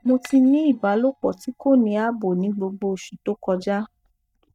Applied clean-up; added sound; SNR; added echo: neural mask model DeepFilterNet 3.